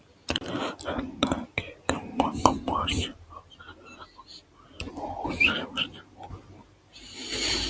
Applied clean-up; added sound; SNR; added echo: none; none; none; none.